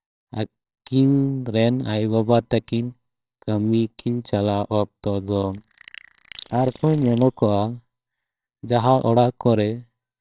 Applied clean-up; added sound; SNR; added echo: neural separator model SepFormer WHAMR!.